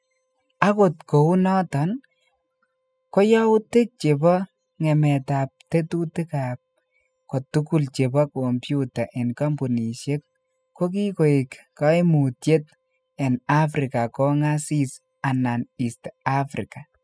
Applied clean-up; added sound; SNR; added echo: classical method spectral subtraction.